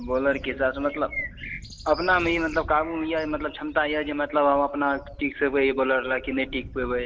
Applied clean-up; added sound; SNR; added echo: none; Bird + Wind / Bird; 15 dB; none.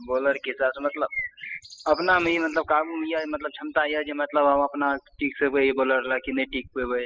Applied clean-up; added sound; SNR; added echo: classical method spectral subtraction.